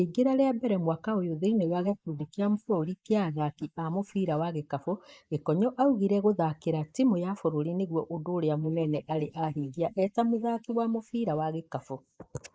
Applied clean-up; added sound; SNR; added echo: neural mask model Resemble Enhance denoiser.